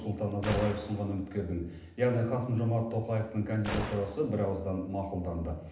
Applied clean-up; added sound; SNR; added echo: none; Gunshot, gunfire; 11 dB; reverberation time 0.8 s.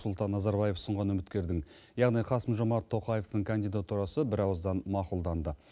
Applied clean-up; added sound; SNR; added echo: none; none; none; none.